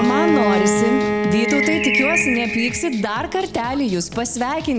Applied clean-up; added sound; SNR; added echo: none; Bowed string instrument + Bird; 1 dB; none.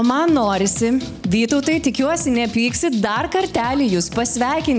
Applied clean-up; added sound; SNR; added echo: none; none; none; none.